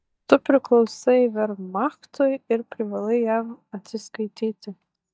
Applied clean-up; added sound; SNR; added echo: neural mask model DeepFilterNet 3.